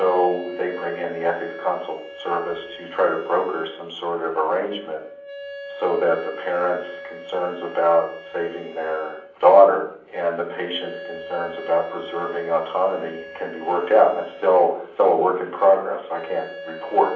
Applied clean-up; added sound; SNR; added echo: none; Wind instrument, woodwind instrument; 16 dB; reverberation time 0.6 s.